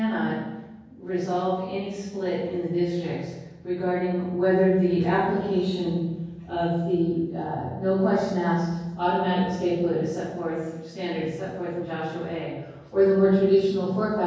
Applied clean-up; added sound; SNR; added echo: none; none; none; reverberation time 1.3 s.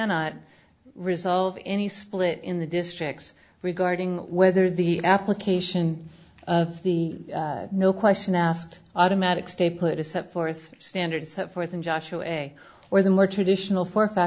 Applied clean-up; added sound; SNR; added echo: none; none; none; none.